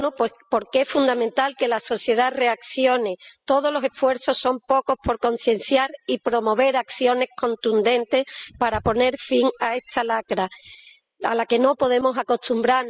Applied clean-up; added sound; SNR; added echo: classical method spectral subtraction.